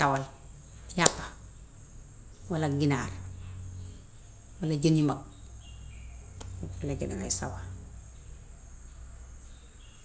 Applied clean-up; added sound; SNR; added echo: none; Bowed string instrument; 10 dB; none.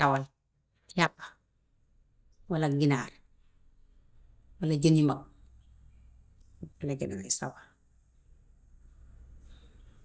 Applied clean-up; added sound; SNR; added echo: neural mask model DeepFilterNet 3.